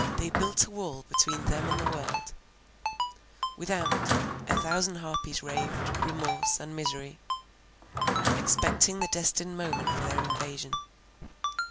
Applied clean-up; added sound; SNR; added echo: none; Ringtone + Drawer open or close; -1 dB; none.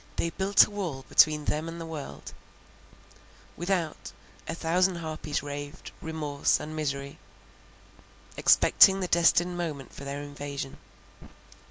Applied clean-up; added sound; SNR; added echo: none; none; none; none.